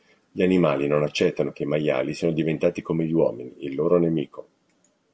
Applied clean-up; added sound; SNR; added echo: none; none; none; none.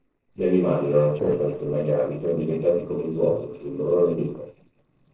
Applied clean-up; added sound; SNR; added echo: neural separator model SepFormer DNS4.